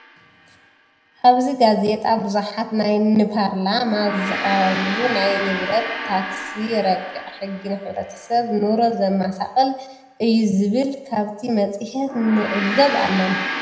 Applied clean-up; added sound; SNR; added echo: none; Gong; 10 dB; reverberation time 0.8 s.